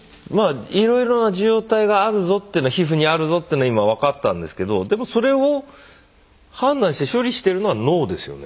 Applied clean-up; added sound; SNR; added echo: none; none; none; none.